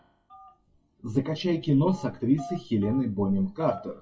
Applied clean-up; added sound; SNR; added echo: classical method WPE with log-MMSE.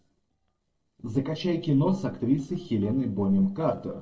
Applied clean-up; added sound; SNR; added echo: neural separator model SepFormer DNS4.